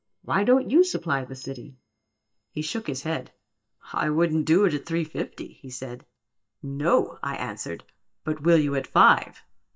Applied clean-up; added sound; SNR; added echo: neural mask model DeepFilterNet 3.